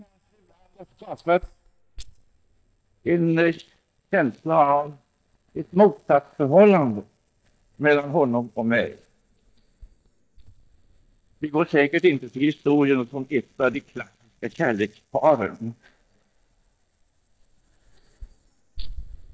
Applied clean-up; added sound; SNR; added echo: neural mask model DeepFilterNet 3.